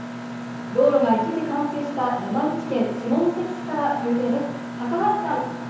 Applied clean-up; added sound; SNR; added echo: none; Mechanisms; 9 dB; reverberation time 0.9 s.